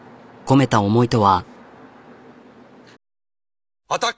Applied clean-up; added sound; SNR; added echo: none; none; none; none.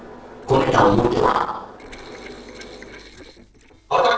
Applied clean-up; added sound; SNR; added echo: neural separator model SepFormer DNS4.